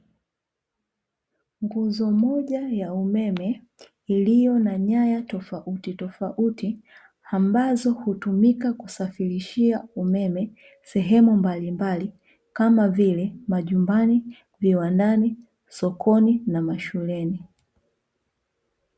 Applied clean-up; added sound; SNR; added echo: none; none; none; none.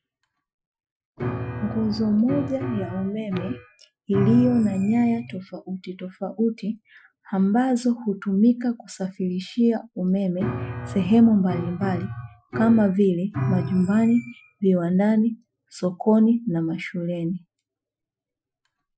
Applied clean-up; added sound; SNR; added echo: classical method Wiener filter.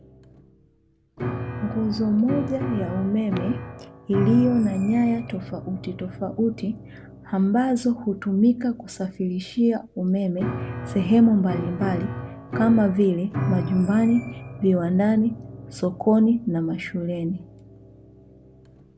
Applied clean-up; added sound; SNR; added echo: none; Piano; 10 dB; none.